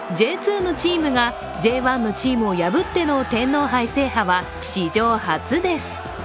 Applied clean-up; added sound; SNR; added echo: none; none; none; none.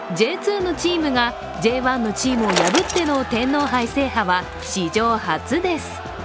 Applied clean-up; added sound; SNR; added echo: none; Bicycle; 11 dB; none.